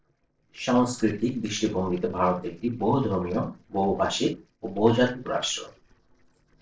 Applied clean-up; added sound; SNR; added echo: neural separator model SepFormer DNS4.